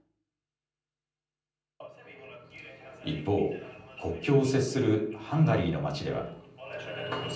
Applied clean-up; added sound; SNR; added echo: none; none; none; reverberation time 0.6 s.